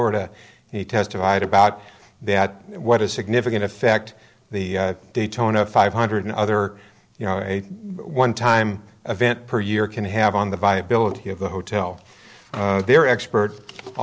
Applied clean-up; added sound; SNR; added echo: none; none; none; none.